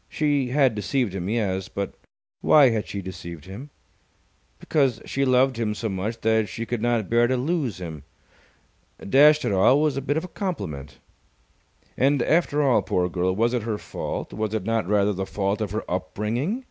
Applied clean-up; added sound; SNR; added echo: none; none; none; none.